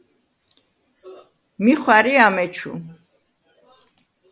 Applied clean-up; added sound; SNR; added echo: none; none; none; none.